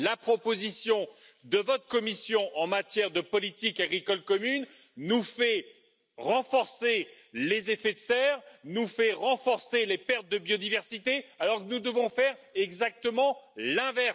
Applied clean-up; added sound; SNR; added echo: none; none; none; none.